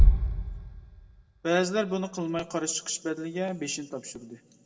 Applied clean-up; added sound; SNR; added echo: none; Bass drum; -3 dB; reverberation time 1.1 s.